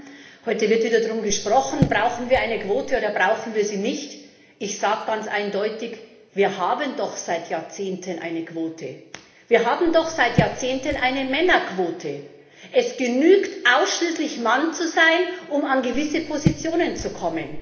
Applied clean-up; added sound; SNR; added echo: none; Raindrop / Drip; 6 dB; reverberation time 1.0 s.